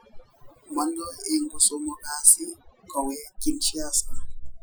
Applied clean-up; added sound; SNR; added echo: classical method Wiener filter.